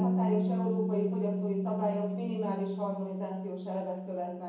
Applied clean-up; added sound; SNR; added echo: none; Bass guitar; -2 dB; reverberation time 1.2 s.